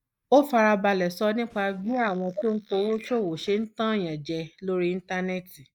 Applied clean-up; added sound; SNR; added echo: neural mask model Resemble Enhance denoiser.